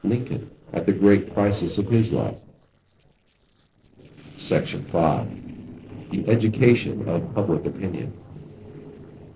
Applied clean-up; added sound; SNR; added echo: neural separator model SepFormer DNS4.